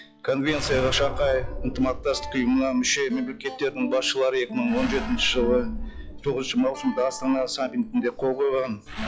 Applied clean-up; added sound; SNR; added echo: classical method log-MMSE.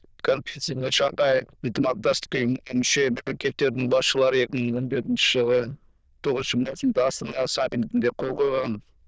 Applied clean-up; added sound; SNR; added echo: neural diffusion model UNIVERSE++.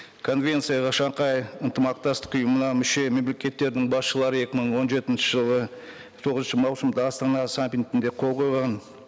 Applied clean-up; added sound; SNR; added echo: none; none; none; none.